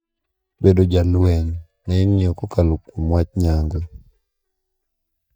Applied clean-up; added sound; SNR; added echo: neural mask model DeepFilterNet 3.